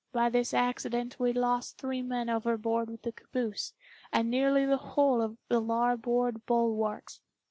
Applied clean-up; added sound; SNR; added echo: none; none; none; none.